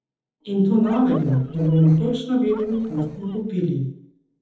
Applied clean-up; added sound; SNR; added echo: neural separator model SepFormer DNS4.